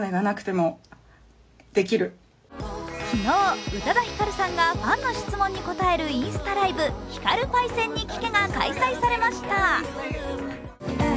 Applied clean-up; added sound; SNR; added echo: none; none; none; none.